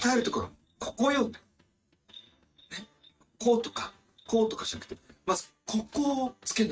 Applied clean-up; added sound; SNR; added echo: neural mask model RNNoise.